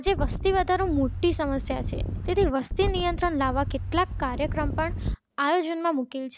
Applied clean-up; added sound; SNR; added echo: none; Wind; 3 dB; none.